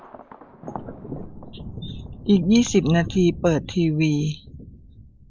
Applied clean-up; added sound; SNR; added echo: none; Thunder; 13 dB; none.